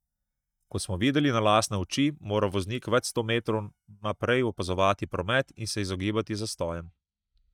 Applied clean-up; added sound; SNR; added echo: neural mask model DeepFilterNet 3.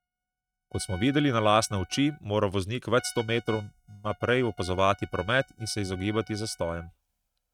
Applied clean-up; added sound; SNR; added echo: neural mask model RNNoise.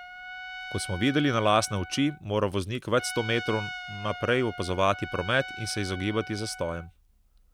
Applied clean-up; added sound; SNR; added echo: none; Trumpet; 12 dB; none.